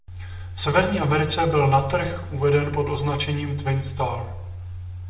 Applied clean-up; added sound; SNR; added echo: none; none; none; reverberation time 0.7 s.